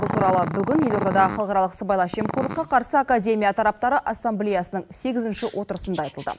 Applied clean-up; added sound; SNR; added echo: none; Growling; 9 dB; none.